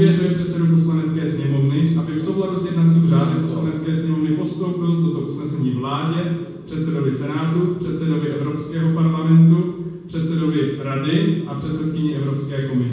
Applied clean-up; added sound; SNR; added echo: none; none; none; reverberation time 1.1 s.